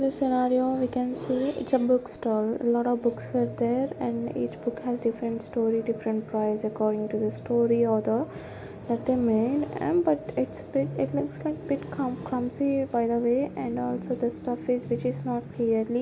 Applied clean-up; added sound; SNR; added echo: none; none; none; none.